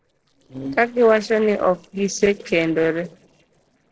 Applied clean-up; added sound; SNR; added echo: neural separator model SepFormer DNS4.